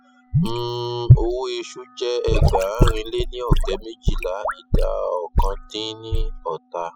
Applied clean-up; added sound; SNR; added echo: classical method spectral subtraction.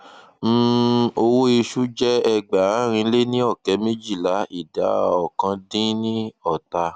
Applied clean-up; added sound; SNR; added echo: none; none; none; none.